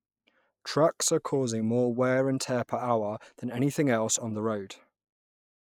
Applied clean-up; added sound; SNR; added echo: neural mask model Resemble Enhance denoiser.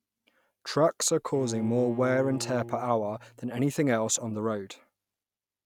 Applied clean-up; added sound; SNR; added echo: none; Bowed string instrument; 13 dB; none.